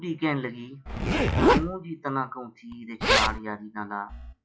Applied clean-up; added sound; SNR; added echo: classical method log-MMSE.